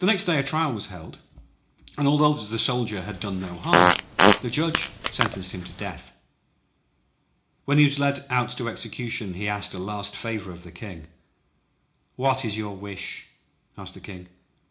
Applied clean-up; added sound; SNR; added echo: none; Fart; -5 dB; reverberation time 0.4 s.